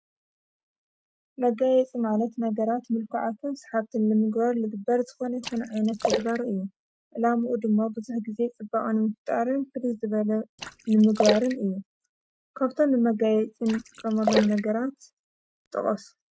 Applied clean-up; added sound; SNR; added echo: neural mask model RNNoise.